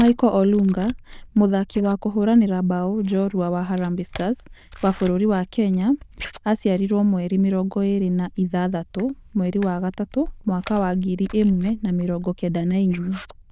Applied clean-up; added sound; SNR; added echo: neural diffusion model UNIVERSE++.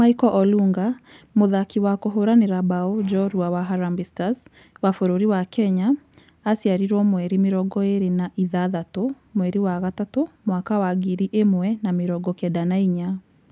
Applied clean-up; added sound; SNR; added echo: none; none; none; none.